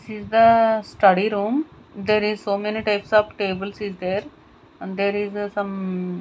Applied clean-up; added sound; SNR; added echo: none; none; none; none.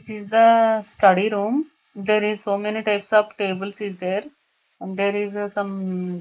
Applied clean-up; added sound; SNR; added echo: neural mask model Resemble Enhance denoiser.